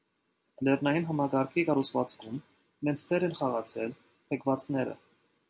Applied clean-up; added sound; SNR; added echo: none; none; none; none.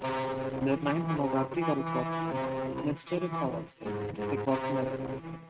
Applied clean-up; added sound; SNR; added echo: neural mask model RNNoise.